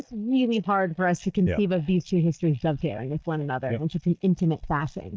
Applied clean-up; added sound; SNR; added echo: neural mask model DeepFilterNet 3.